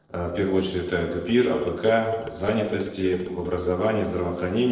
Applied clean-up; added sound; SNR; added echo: neural separator model SepFormer DNS4.